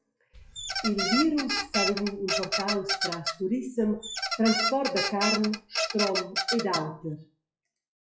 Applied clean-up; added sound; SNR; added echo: classical method WPE with log-MMSE.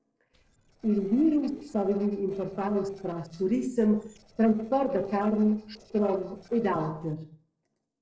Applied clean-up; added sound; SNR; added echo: neural separator model SepFormer DNS4.